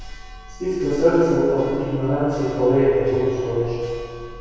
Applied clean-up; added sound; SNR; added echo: none; Church bell; 16 dB; reverberation time 2.2 s.